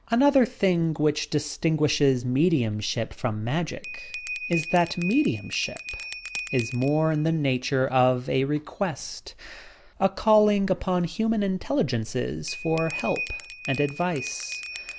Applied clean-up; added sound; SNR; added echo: none; Bell; 13 dB; none.